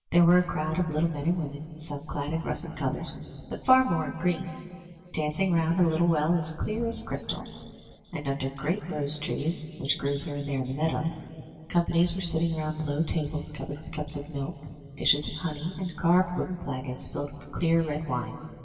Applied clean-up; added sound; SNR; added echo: none; none; none; reverberation time 2.4 s.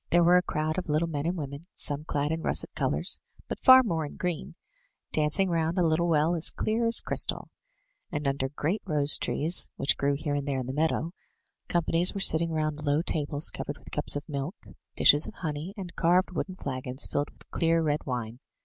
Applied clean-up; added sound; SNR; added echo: none; none; none; none.